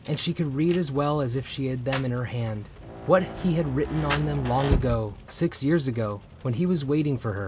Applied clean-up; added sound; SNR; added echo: none; Rain; 9 dB; none.